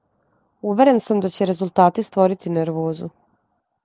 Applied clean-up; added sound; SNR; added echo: none; none; none; none.